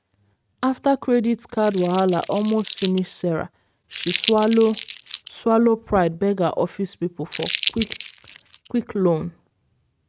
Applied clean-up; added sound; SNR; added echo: neural mask model RNNoise.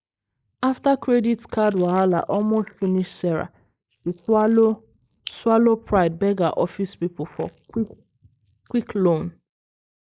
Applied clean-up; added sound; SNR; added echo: neural mask model Resemble Enhance denoiser.